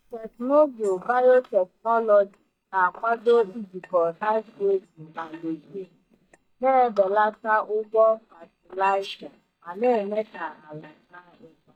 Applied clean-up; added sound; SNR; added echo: neural mask model DeepFilterNet 3.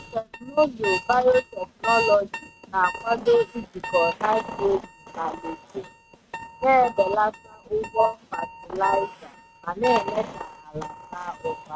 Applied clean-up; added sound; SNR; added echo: neural mask model RNNoise.